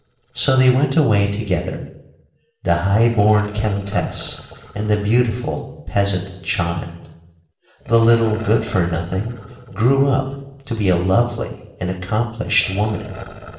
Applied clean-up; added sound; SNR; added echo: neural separator model SepFormer DNS4.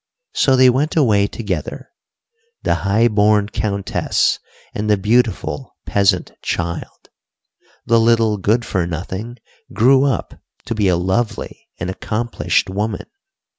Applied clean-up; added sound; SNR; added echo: none; none; none; none.